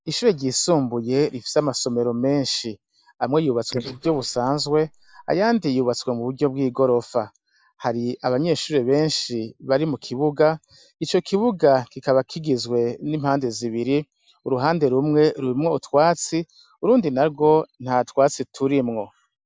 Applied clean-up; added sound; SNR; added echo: neural mask model Resemble Enhance denoiser.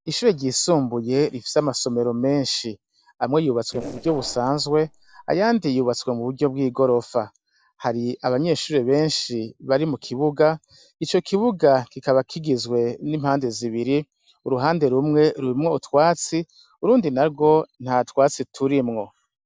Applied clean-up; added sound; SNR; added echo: neural separator model SepFormer DNS4.